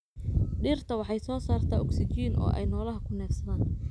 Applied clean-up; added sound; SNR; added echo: none; none; none; none.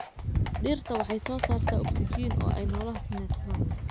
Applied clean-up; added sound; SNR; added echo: none; Livestock, farm animals, working animals; 10 dB; none.